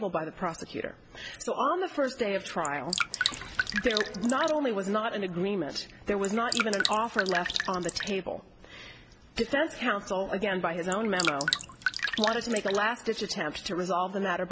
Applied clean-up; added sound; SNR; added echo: none; Drip; 2 dB; none.